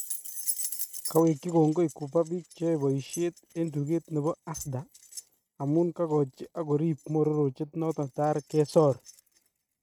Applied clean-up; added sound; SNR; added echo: neural mask model RNNoise.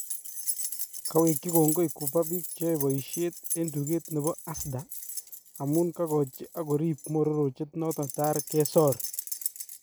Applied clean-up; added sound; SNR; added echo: none; Keys jangling; 8 dB; none.